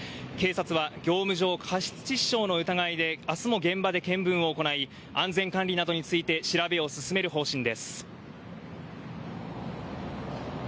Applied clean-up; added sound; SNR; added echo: none; none; none; none.